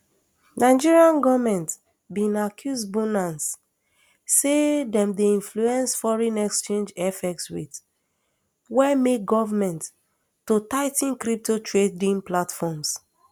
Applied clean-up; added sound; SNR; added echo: none; none; none; none.